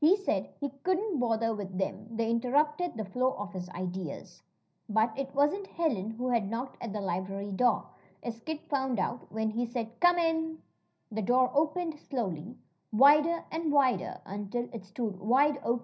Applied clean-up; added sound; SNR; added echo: none; none; none; reverberation time 0.4 s.